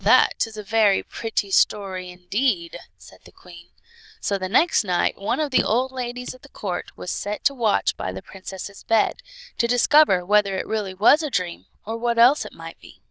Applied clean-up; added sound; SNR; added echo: neural diffusion model UNIVERSE++.